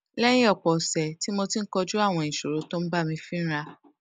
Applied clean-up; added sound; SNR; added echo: none; none; none; none.